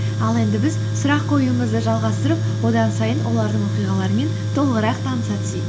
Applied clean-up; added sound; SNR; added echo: none; Tools; 0 dB; none.